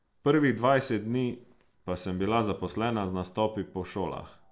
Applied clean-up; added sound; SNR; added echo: neural separator model SepFormer DNS4.